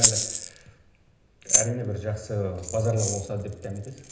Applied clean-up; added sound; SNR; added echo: none; Rattle (instrument); -2 dB; reverberation time 0.9 s.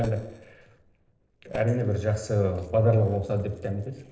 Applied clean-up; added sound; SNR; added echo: neural separator model SepFormer DNS4.